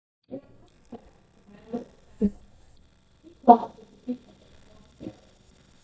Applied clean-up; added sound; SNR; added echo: neural mask model DeepFilterNet 3.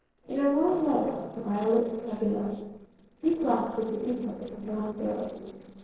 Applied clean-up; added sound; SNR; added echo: neural separator model SepFormer DNS4.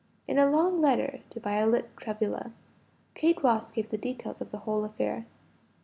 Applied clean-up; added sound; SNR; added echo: none; none; none; none.